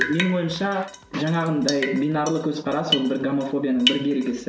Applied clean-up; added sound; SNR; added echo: none; Drip; 7 dB; none.